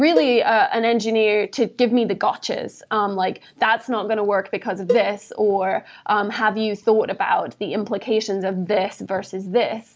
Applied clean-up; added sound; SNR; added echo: none; Cowbell; 8 dB; none.